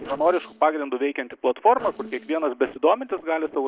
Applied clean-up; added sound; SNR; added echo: neural separator model SepFormer DNS4.